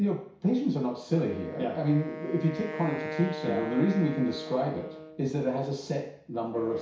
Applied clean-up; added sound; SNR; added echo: none; Wind instrument, woodwind instrument; 11 dB; reverberation time 0.6 s.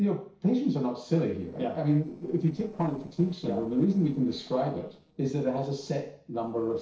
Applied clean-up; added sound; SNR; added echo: neural separator model SepFormer DNS4.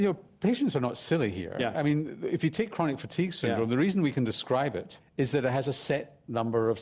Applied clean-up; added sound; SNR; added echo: none; none; none; none.